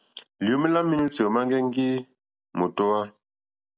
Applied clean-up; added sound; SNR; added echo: none; none; none; none.